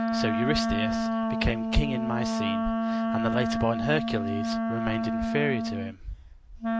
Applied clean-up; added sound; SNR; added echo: none; Wind instrument, woodwind instrument; -3 dB; none.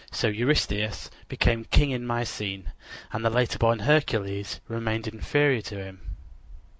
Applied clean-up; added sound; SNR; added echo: none; none; none; none.